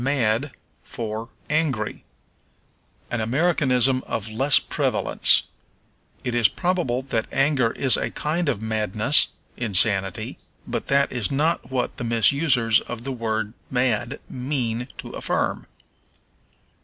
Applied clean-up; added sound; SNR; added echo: none; none; none; none.